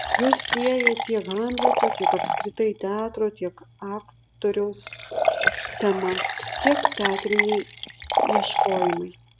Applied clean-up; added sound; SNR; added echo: none; Liquid; -2 dB; none.